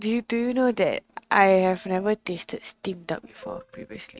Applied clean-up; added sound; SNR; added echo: neural mask model RNNoise.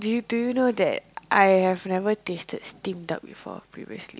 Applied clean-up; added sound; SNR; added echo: none; none; none; none.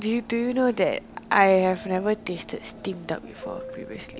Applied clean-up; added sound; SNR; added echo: none; Subway, metro, underground; 16 dB; none.